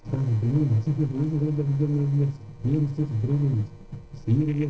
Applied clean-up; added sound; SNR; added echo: neural separator model SepFormer DNS4.